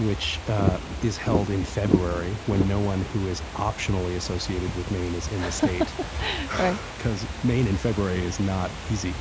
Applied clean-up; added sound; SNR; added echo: none; Fireworks / Ocean; 4 dB; none.